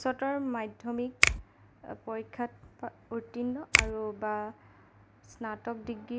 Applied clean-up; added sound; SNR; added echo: none; Finger snapping; -4 dB; none.